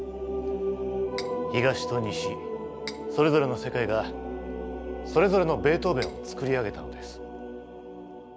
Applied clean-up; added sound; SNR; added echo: none; Cutlery, silverware; 17 dB; none.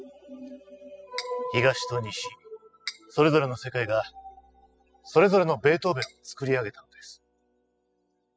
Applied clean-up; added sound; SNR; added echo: classical method spectral subtraction.